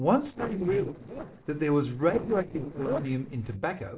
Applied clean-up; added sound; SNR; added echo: neural separator model SepFormer DNS4.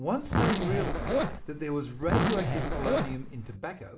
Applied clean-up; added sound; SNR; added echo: none; Zipper (clothing); -5 dB; reverberation time 1.7 s.